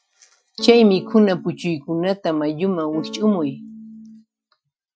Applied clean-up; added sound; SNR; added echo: classical method Wiener filter.